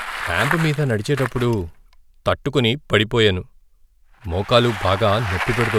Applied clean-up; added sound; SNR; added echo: none; Bicycle; 10 dB; none.